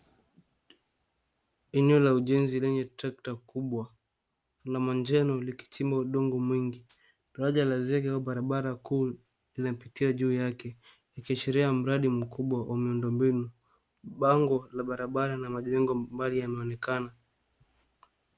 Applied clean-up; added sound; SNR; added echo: none; none; none; none.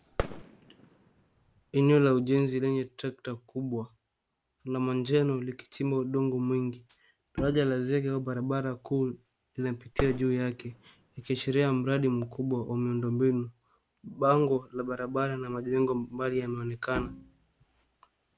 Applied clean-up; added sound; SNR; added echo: none; Bowed string instrument + Fireworks; 11 dB; none.